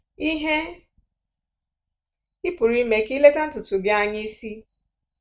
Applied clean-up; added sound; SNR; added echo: neural mask model RNNoise.